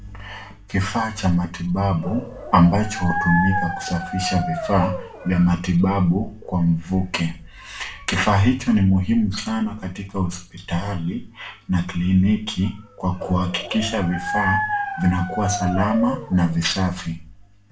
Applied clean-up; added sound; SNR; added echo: none; Dog; 6 dB; reverberation time 0.3 s.